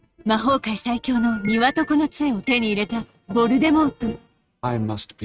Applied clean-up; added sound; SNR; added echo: neural mask model RNNoise.